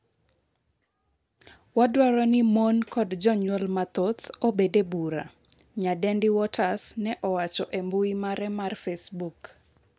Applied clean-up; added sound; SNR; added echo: none; none; none; none.